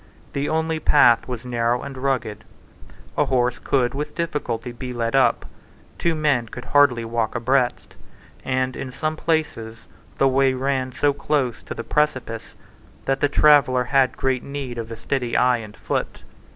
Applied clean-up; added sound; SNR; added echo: none; none; none; none.